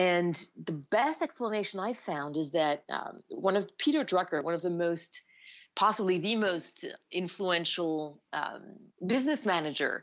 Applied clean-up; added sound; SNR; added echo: neural mask model Resemble Enhance denoiser.